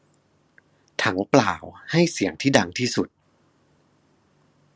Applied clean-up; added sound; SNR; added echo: none; none; none; none.